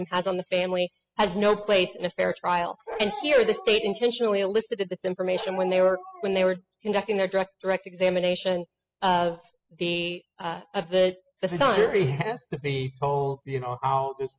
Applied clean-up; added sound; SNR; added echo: classical method spectral subtraction.